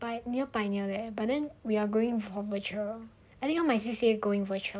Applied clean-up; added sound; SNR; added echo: none; none; none; none.